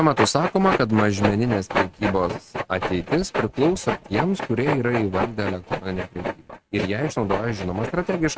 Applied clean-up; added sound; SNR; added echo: neural mask model RNNoise.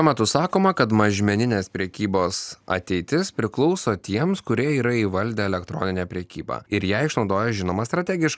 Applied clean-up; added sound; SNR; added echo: none; none; none; none.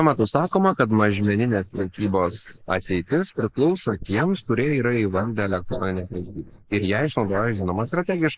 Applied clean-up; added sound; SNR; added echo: neural mask model Resemble Enhance denoiser.